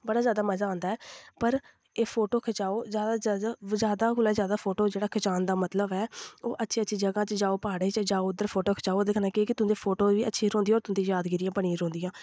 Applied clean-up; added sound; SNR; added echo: neural mask model Resemble Enhance denoiser.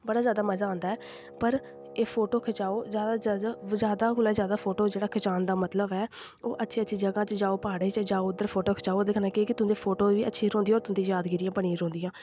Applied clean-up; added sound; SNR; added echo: none; Wind instrument, woodwind instrument; 18 dB; none.